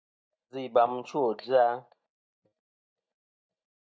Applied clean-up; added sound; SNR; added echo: neural mask model DeepFilterNet 3.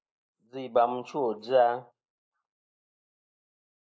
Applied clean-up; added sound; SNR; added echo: neural mask model Resemble Enhance denoiser.